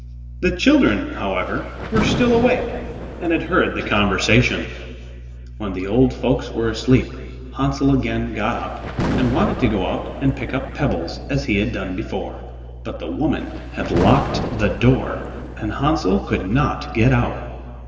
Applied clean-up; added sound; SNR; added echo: none; Thunder; 8 dB; reverberation time 2.3 s.